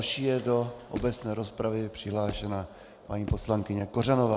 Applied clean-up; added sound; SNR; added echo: none; Squeak; 16 dB; none.